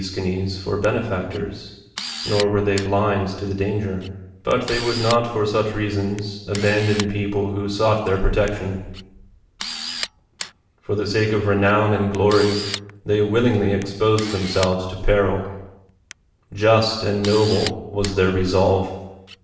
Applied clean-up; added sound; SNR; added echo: none; Camera; 15 dB; reverberation time 0.9 s.